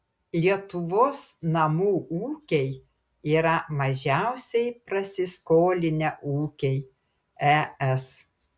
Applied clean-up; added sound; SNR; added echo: none; none; none; none.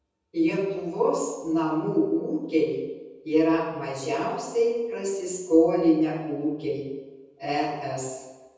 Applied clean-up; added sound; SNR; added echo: none; none; none; reverberation time 1.1 s.